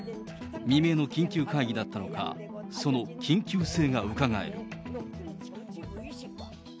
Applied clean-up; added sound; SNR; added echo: none; none; none; none.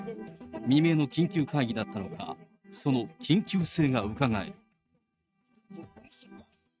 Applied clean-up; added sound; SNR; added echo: neural mask model RNNoise.